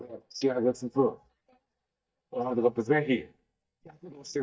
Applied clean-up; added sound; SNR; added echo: neural mask model DeepFilterNet 3.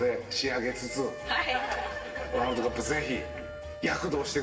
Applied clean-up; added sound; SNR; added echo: none; Wind instrument, woodwind instrument; 12 dB; reverberation time 2.3 s.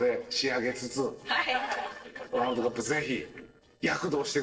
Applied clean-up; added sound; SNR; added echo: neural separator model SepFormer DNS4.